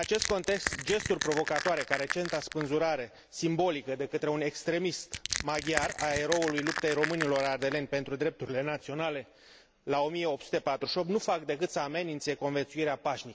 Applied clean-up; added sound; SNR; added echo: none; Crushing; 5 dB; none.